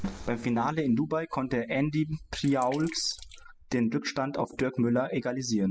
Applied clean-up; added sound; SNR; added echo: classical method spectral subtraction.